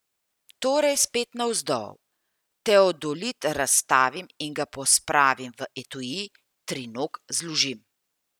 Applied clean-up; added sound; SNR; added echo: none; none; none; none.